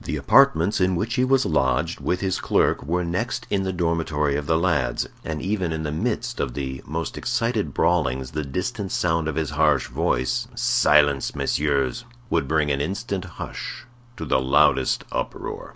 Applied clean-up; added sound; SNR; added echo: none; none; none; none.